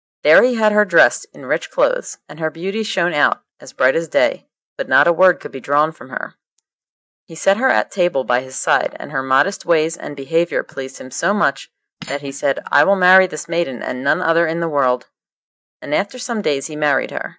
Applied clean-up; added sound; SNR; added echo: neural mask model DeepFilterNet 3.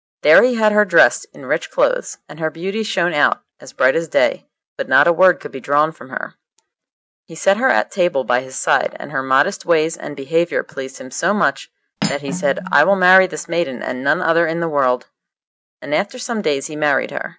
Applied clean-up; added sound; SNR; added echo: none; Cutlery, silverware; 12 dB; none.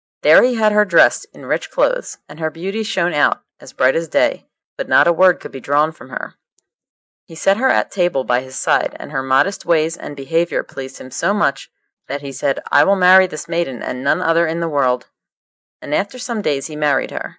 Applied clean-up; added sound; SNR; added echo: neural mask model Resemble Enhance denoiser.